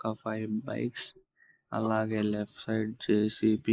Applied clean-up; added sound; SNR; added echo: neural mask model Resemble Enhance denoiser.